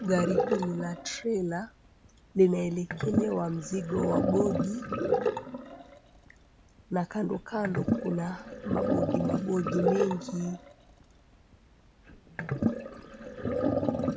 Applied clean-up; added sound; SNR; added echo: none; Sink (filling or washing); 1 dB; none.